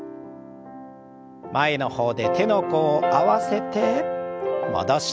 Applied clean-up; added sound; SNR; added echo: none; none; none; none.